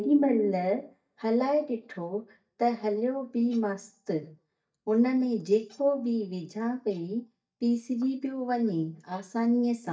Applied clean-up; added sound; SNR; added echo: neural mask model DeepFilterNet 3.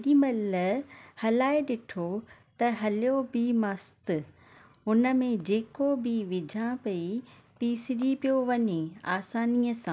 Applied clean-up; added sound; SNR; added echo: none; none; none; none.